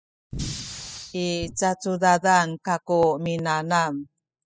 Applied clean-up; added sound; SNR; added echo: classical method spectral subtraction.